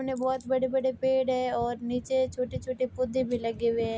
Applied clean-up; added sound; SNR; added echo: none; none; none; none.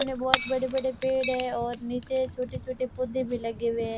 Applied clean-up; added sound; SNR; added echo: none; Shatter / Crushing; 5 dB; none.